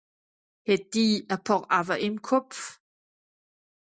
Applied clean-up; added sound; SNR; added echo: none; none; none; none.